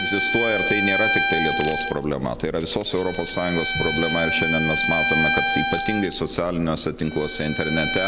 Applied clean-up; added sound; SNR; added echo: none; Bowed string instrument + Wind chime; -2 dB; none.